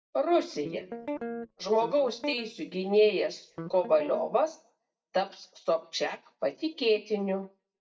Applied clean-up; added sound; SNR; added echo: neural mask model DeepFilterNet 3.